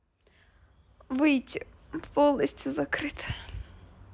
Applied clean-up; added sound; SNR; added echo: none; none; none; none.